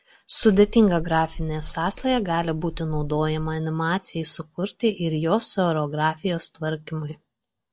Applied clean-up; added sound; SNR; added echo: neural mask model DeepFilterNet 3.